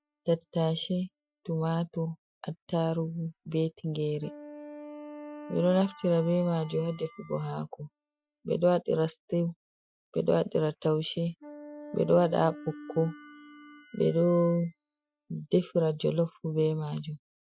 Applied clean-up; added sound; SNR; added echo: classical method Wiener filter.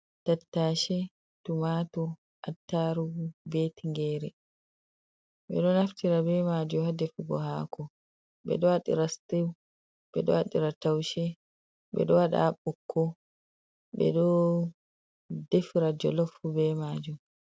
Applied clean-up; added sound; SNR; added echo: none; none; none; none.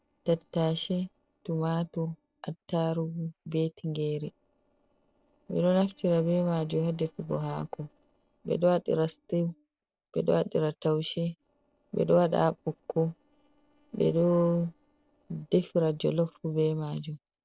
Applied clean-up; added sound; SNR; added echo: neural separator model SepFormer DNS4.